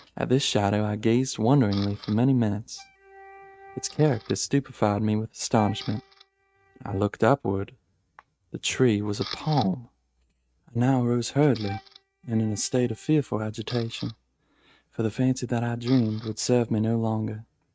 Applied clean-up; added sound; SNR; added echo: neural mask model RNNoise.